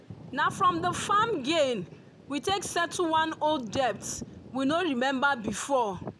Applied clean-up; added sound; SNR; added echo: none; Thunder / Rain; 16 dB; none.